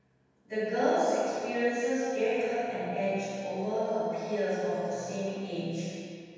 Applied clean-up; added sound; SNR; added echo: none; none; none; reverberation time 2.1 s.